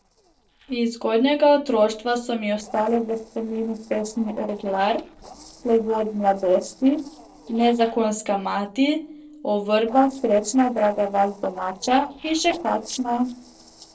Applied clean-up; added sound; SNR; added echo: neural separator model SepFormer DNS4.